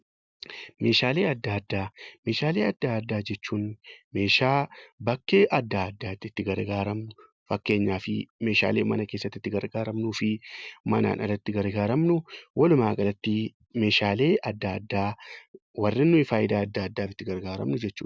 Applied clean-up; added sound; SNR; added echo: none; none; none; none.